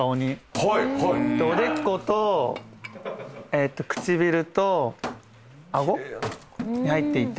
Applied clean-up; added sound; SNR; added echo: none; Wood; 16 dB; none.